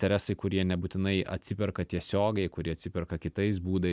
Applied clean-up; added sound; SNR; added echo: none; none; none; none.